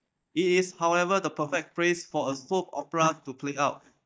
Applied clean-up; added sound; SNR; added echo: neural mask model DeepFilterNet 3.